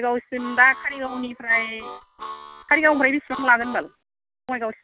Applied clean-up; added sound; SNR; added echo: none; Harmonica; 14 dB; none.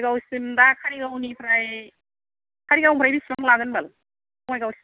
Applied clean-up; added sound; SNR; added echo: none; none; none; none.